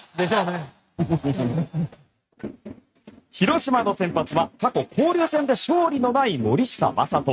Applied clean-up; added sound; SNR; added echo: neural mask model RNNoise.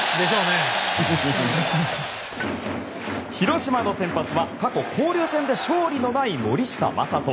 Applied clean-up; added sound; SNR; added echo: none; Fart; 13 dB; none.